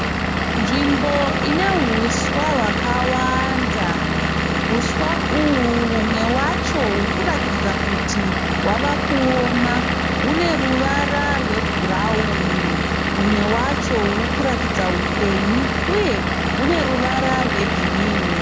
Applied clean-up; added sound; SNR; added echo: none; Engine / Vehicle; -3 dB; none.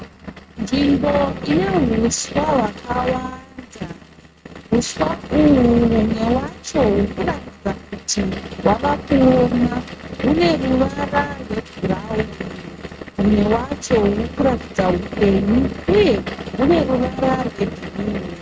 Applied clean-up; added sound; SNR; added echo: neural mask model RNNoise.